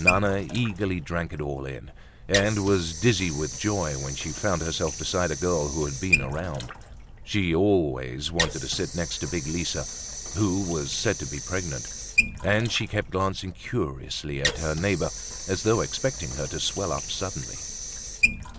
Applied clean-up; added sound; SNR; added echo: none; Sink (filling or washing) / Water; 5 dB; none.